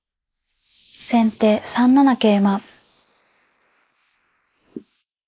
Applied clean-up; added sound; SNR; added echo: neural mask model Resemble Enhance denoiser.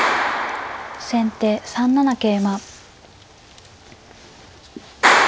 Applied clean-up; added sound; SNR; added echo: none; Clapping; 0 dB; none.